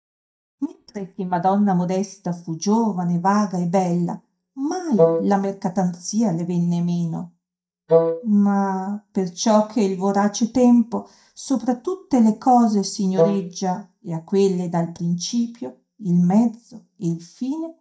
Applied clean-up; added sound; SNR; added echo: neural mask model DeepFilterNet 3.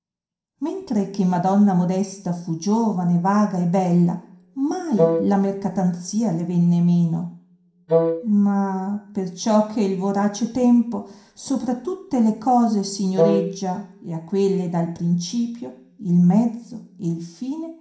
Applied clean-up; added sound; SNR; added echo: none; Wind instrument, woodwind instrument; 1 dB; reverberation time 0.5 s.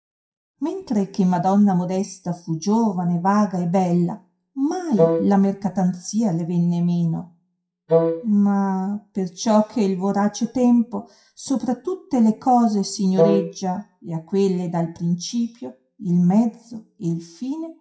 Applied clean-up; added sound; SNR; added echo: classical method WPE with log-MMSE.